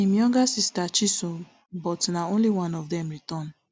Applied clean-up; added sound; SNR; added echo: none; none; none; none.